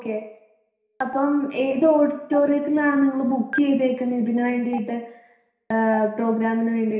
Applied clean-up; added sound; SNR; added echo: none; Stream; 19 dB; reverberation time 0.7 s.